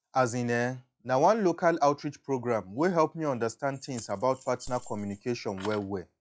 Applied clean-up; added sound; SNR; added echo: classical method log-MMSE.